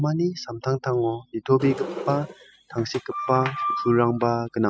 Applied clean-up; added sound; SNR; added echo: classical method spectral subtraction.